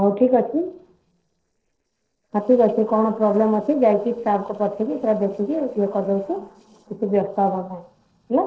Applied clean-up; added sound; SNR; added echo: neural separator model SepFormer DNS4.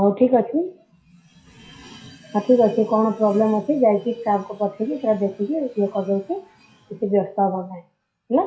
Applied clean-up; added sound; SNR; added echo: classical method WPE with log-MMSE.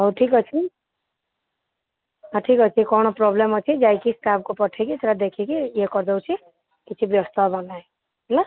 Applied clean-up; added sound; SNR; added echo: none; none; none; none.